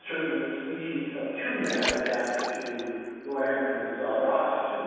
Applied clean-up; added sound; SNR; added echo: none; Water; 11 dB; reverberation time 2.2 s.